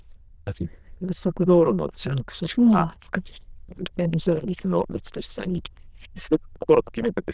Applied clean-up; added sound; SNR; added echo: neural diffusion model UNIVERSE++.